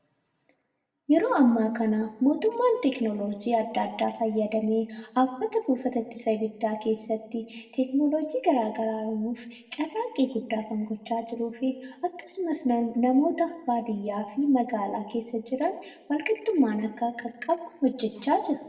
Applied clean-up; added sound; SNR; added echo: none; none; none; reverberation time 0.8 s.